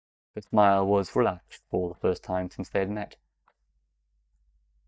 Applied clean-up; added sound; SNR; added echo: neural mask model DeepFilterNet 3.